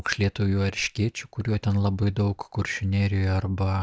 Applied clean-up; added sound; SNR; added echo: none; none; none; none.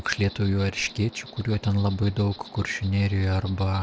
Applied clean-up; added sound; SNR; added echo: none; Insect; 20 dB; none.